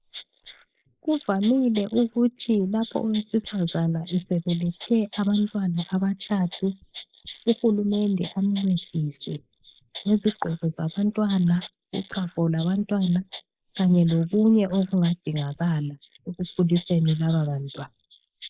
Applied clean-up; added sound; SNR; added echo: neural mask model Resemble Enhance denoiser.